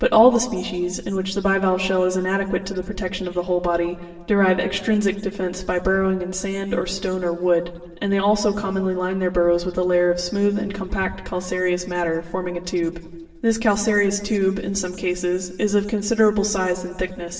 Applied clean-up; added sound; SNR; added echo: none; none; none; reverberation time 1.3 s.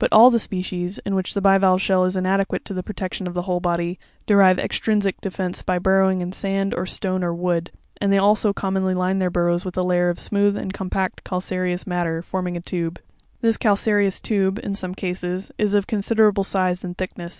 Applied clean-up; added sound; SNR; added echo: none; none; none; none.